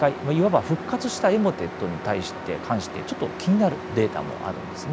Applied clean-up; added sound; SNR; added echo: none; Truck; 10 dB; none.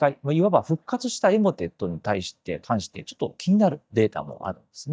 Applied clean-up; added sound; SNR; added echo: neural mask model DeepFilterNet 3.